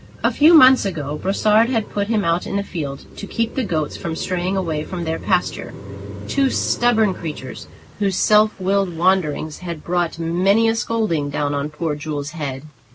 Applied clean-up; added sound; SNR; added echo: none; Car passing by; 16 dB; none.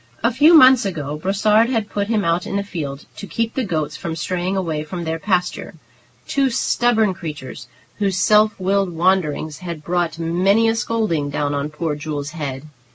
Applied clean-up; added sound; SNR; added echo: none; none; none; none.